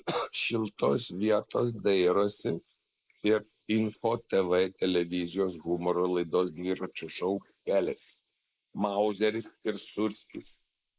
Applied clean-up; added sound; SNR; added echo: neural mask model Resemble Enhance denoiser.